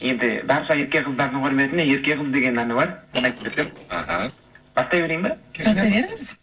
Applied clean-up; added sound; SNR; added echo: neural separator model SepFormer DNS4.